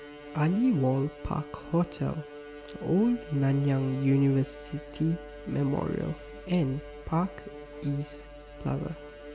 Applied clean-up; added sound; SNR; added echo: none; Bowed string instrument; 15 dB; none.